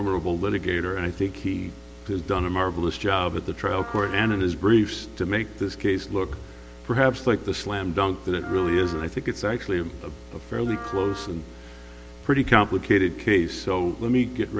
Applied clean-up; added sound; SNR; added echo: none; Wind instrument, woodwind instrument; 17 dB; none.